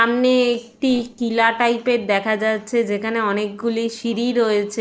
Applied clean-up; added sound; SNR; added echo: neural separator model SepFormer DNS4.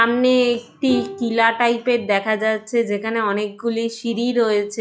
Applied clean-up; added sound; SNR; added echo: classical method log-MMSE.